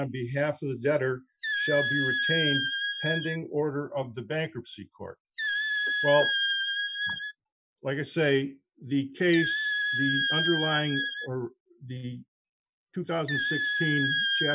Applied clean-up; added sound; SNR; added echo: classical method Wiener filter.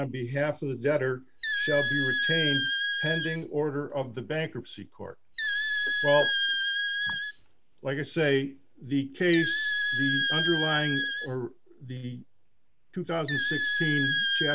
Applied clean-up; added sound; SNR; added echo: none; Squeak; 0 dB; none.